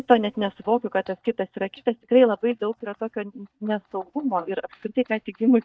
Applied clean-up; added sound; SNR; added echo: neural mask model DeepFilterNet 3.